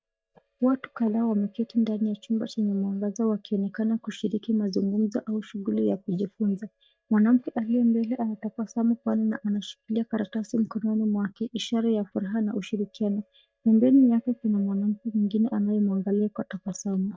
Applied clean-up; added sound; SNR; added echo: neural mask model DeepFilterNet 3.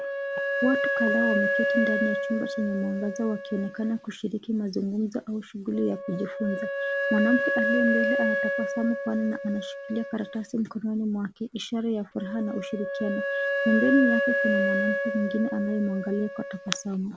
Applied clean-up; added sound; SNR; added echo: none; Wind instrument, woodwind instrument; 1 dB; none.